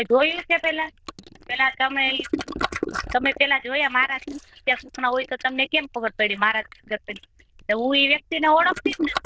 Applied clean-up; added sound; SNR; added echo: neural diffusion model UNIVERSE++.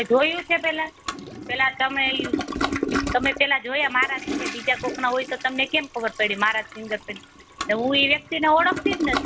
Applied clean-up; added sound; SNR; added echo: none; Toilet flush; 7 dB; none.